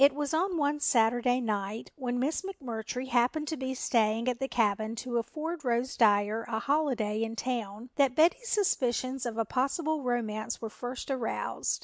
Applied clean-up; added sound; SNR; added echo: none; none; none; none.